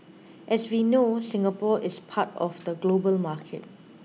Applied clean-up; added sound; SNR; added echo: none; none; none; none.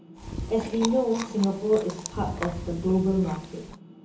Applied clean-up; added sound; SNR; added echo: none; Chewing, mastication; 10 dB; reverberation time 0.7 s.